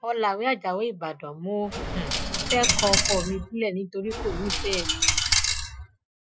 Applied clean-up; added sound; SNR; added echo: classical method Wiener filter.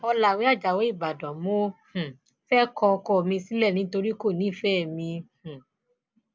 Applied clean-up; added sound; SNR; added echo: none; none; none; none.